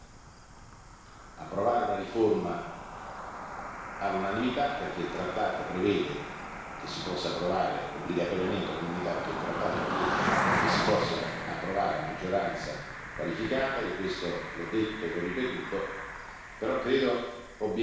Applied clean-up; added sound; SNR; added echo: none; Cricket; 4 dB; reverberation time 1.1 s.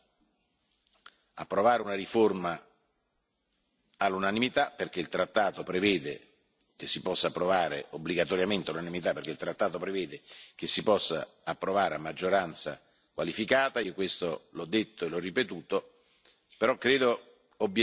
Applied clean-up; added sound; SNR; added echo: none; none; none; none.